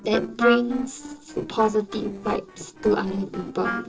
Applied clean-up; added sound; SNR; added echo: neural separator model SepFormer DNS4.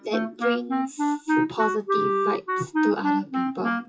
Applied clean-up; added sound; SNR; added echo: classical method WPE with log-MMSE.